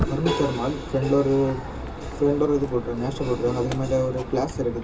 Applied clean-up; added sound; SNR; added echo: none; Walk, footsteps; 10 dB; reverberation time 0.2 s.